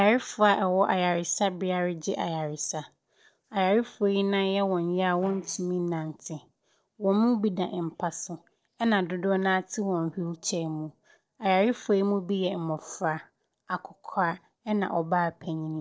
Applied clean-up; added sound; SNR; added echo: neural separator model SepFormer DNS4.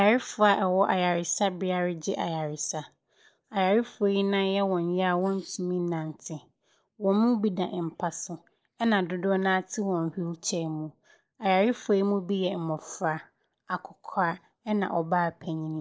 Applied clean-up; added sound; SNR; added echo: neural mask model Resemble Enhance denoiser.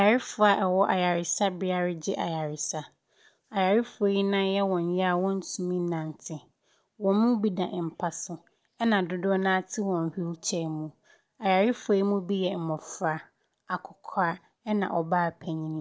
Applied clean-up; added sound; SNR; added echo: none; none; none; none.